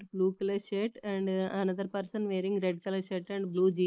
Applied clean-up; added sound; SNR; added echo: neural mask model Resemble Enhance denoiser.